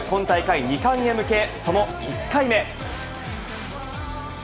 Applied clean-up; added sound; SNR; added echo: none; none; none; none.